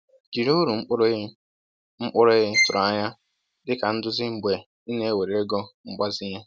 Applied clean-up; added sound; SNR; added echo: none; Bowed string instrument; 3 dB; none.